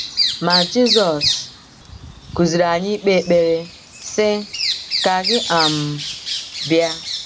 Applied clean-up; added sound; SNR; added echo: none; Bird vocalization, bird call, bird song; 5 dB; none.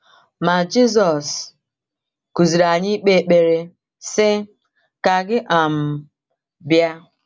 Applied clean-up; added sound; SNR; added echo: none; none; none; none.